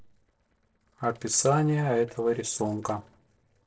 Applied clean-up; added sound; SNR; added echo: neural separator model SepFormer DNS4.